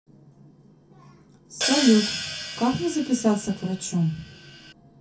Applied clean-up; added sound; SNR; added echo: none; Hi-hat; 6 dB; reverberation time 0.3 s.